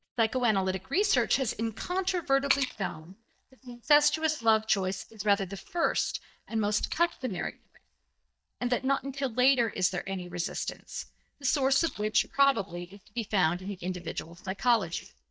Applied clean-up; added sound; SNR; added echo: neural mask model DeepFilterNet 3.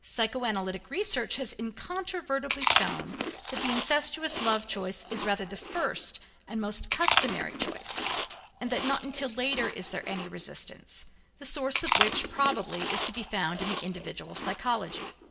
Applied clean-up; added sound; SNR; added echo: none; Chewing, mastication; 0 dB; reverberation time 0.7 s.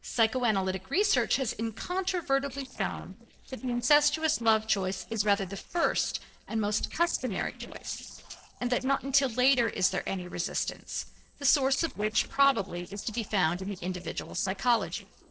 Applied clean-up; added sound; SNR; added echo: neural separator model SepFormer DNS4.